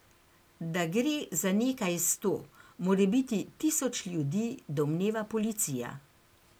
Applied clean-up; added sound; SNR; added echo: none; none; none; none.